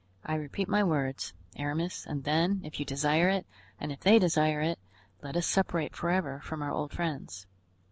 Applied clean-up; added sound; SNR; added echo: none; none; none; none.